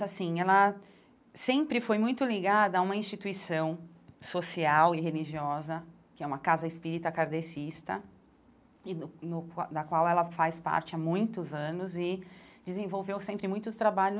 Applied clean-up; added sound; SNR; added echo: none; none; none; none.